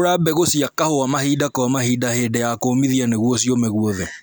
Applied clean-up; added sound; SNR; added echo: none; none; none; none.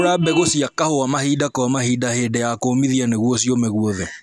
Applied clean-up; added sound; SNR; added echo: none; Vehicle horn, car horn, honking; 15 dB; none.